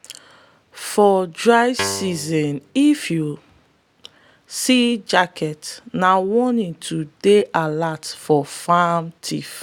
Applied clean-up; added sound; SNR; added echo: none; Guitar; 10 dB; none.